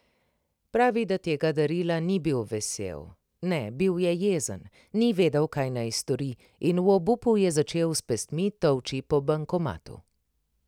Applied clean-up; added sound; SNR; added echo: none; none; none; none.